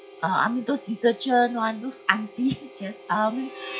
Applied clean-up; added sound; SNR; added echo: classical method log-MMSE.